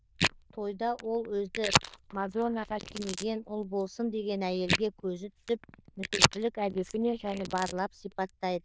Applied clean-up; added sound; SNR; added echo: neural diffusion model UNIVERSE++.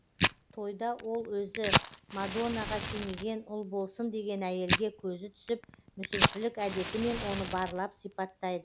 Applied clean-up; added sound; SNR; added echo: none; Fire; -2 dB; none.